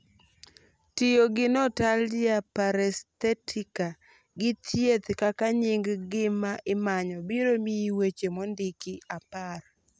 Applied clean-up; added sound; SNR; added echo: none; none; none; none.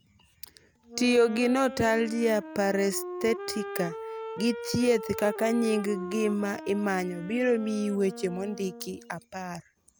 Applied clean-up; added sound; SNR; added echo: none; Wind instrument, woodwind instrument; 11 dB; none.